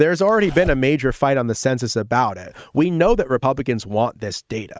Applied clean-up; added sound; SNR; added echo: neural mask model RNNoise.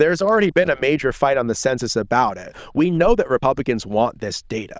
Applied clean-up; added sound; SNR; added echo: neural diffusion model UNIVERSE++.